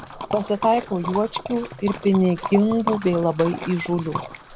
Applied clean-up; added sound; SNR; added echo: none; Liquid; 10 dB; none.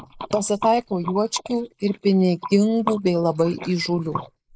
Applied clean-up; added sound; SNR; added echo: neural mask model Resemble Enhance denoiser.